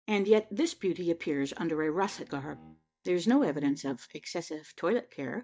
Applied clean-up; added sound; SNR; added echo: neural mask model DeepFilterNet 3.